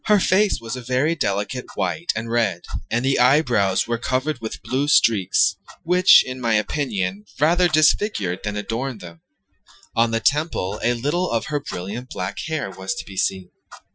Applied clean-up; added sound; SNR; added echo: classical method Wiener filter.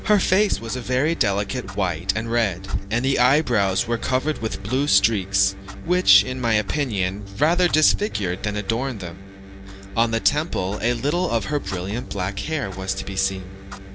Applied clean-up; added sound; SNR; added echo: none; Clock + Electric guitar; 13 dB; none.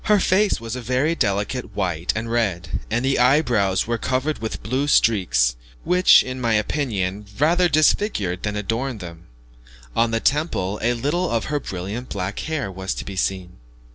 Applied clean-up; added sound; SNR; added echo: none; none; none; none.